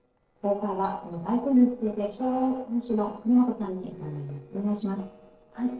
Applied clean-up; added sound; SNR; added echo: neural separator model SepFormer DNS4.